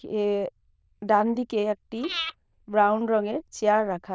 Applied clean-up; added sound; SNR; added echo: neural diffusion model UNIVERSE++.